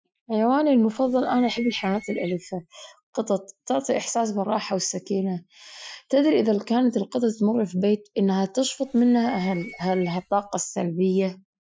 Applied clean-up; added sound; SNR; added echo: classical method Wiener filter.